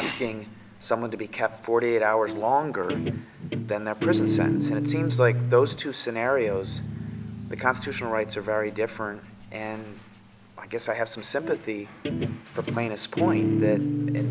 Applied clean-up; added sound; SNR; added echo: none; Guitar; 2 dB; none.